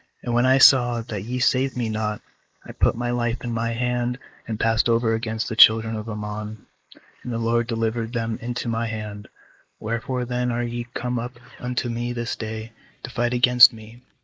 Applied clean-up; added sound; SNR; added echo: neural mask model Resemble Enhance denoiser.